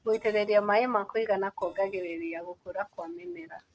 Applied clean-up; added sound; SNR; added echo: neural mask model RNNoise.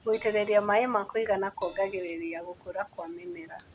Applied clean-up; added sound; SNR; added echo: none; Crash cymbal; 19 dB; none.